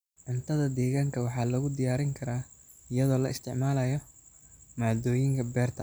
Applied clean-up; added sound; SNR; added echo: none; none; none; none.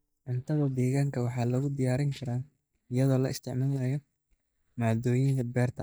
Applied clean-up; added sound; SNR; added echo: neural mask model DeepFilterNet 3.